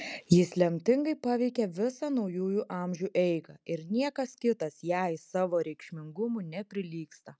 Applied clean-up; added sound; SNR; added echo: none; none; none; none.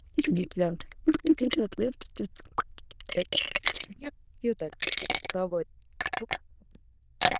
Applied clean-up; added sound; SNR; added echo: neural diffusion model UNIVERSE++.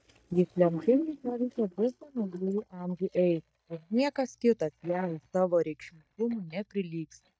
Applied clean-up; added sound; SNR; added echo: neural mask model DeepFilterNet 3.